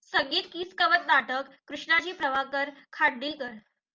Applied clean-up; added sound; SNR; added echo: none; none; none; none.